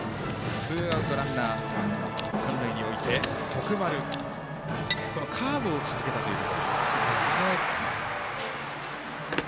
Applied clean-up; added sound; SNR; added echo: none; Telephone; 13 dB; none.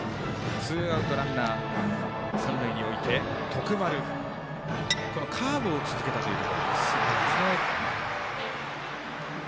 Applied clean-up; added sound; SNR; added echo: none; none; none; none.